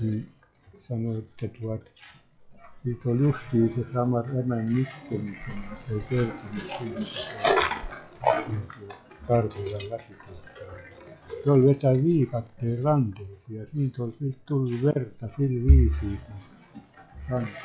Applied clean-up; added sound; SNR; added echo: classical method log-MMSE.